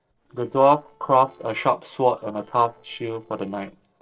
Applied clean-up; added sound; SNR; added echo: neural separator model SepFormer DNS4.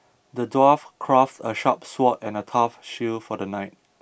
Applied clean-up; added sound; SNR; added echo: none; none; none; none.